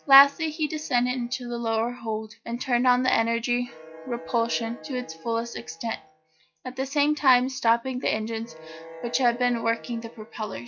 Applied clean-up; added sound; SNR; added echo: classical method log-MMSE.